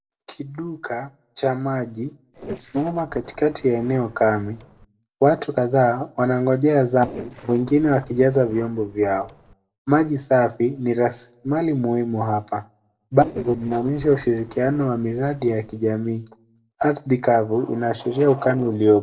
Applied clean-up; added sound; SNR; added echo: neural separator model SepFormer DNS4.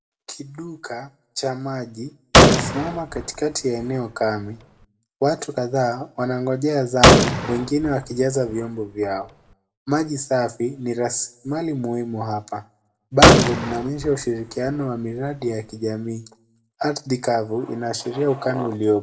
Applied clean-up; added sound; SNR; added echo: none; Gunshot, gunfire; -5 dB; reverberation time 0.3 s.